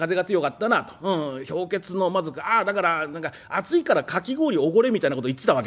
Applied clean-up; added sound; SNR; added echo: none; none; none; none.